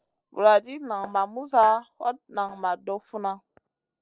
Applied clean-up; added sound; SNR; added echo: neural separator model SepFormer DNS4.